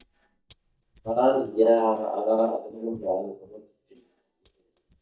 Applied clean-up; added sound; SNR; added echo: neural mask model DeepFilterNet 3.